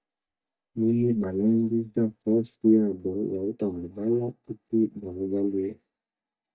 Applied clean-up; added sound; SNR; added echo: neural mask model DeepFilterNet 3.